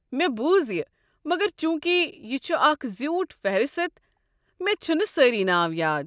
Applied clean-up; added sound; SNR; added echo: none; none; none; none.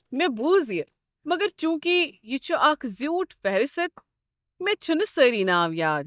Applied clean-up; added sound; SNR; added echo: neural mask model DeepFilterNet 3.